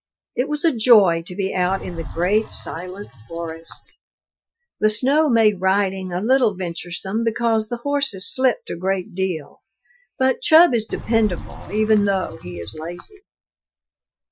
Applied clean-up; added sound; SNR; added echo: classical method Wiener filter.